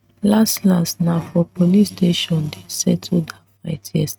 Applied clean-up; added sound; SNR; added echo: neural mask model RNNoise.